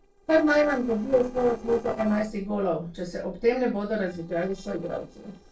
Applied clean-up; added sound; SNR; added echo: neural separator model SepFormer DNS4.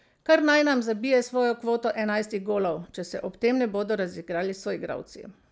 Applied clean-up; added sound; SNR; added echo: none; none; none; none.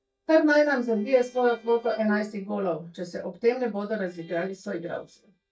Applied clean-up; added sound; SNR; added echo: neural mask model DeepFilterNet 3.